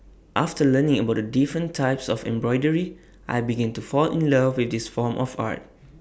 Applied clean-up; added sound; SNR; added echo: none; none; none; none.